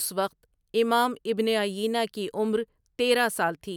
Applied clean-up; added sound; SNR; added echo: none; none; none; none.